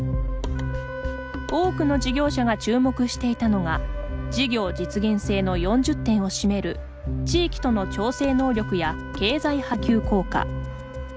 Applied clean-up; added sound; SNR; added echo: none; Wind instrument, woodwind instrument; 20 dB; none.